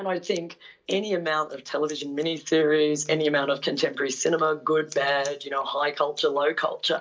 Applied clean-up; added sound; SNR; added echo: neural mask model DeepFilterNet 3.